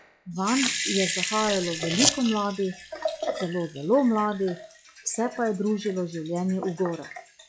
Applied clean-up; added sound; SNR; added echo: classical method log-MMSE.